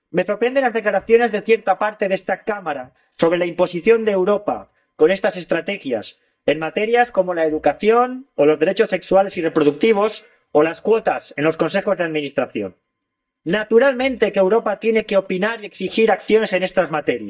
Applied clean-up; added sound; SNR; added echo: neural mask model DeepFilterNet 3.